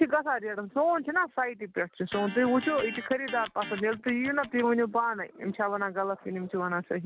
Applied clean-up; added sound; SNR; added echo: none; Electric guitar; 13 dB; none.